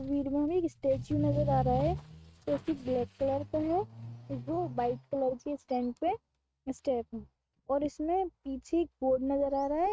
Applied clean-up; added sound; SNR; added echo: neural mask model RNNoise.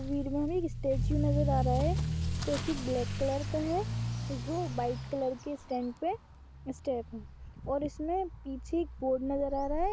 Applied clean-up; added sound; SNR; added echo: none; Accelerating, revving, vroom / Motor vehicle (road); 2 dB; none.